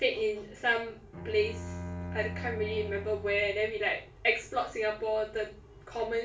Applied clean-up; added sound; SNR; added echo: none; Bowed string instrument; 9 dB; reverberation time 0.3 s.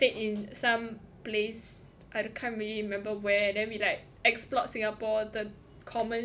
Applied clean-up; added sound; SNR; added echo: none; none; none; none.